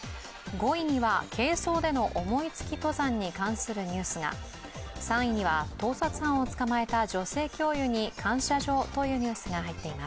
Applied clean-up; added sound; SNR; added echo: none; none; none; none.